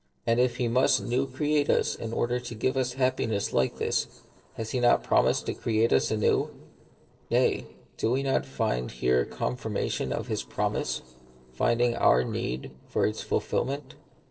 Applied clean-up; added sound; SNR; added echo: neural separator model SepFormer DNS4.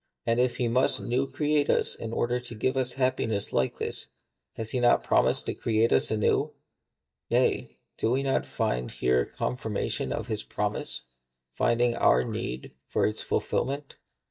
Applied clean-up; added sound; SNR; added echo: neural mask model DeepFilterNet 3.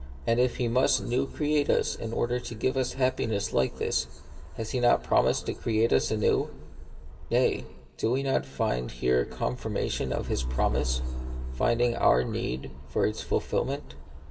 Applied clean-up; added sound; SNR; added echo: none; Truck; 10 dB; reverberation time 1.8 s.